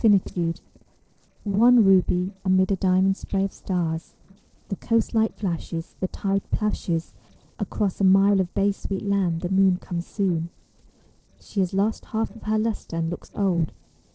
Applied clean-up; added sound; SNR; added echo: neural separator model SepFormer DNS4.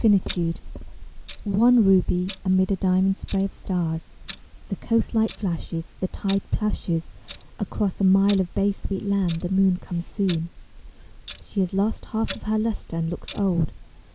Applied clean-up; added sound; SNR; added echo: none; Clock; 15 dB; none.